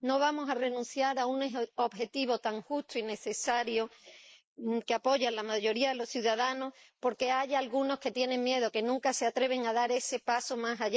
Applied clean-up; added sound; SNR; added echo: neural mask model Resemble Enhance denoiser.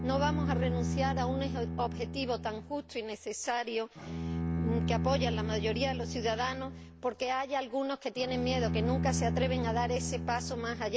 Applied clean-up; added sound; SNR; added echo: none; Bowed string instrument; 1 dB; none.